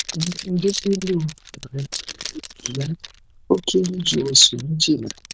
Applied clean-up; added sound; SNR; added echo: neural diffusion model UNIVERSE++.